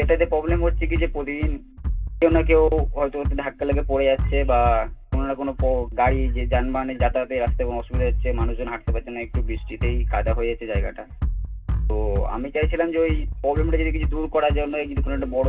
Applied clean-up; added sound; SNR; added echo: none; Bass drum; 0 dB; reverberation time 0.2 s.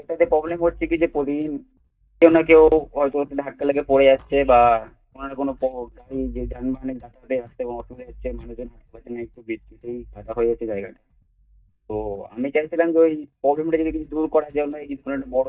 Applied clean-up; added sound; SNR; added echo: neural mask model DeepFilterNet 3.